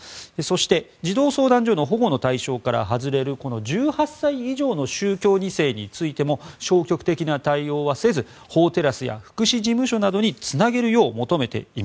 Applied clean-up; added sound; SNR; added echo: none; none; none; none.